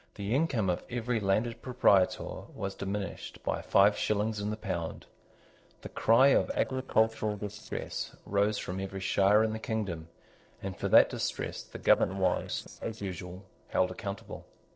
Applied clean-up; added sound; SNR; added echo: neural separator model SepFormer DNS4.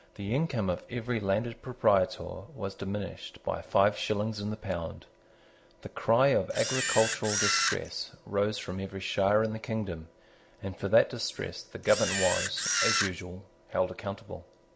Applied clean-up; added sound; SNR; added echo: none; Camera; 0 dB; none.